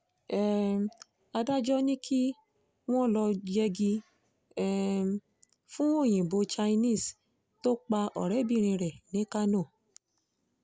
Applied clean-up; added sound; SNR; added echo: none; none; none; none.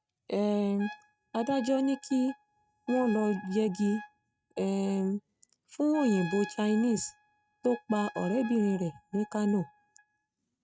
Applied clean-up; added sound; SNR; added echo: neural mask model RNNoise.